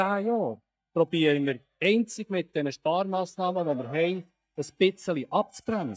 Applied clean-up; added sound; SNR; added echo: neural mask model DeepFilterNet 3.